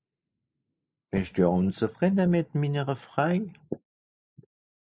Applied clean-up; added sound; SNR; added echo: neural mask model Resemble Enhance denoiser.